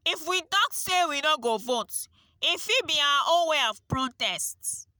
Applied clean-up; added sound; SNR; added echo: none; none; none; none.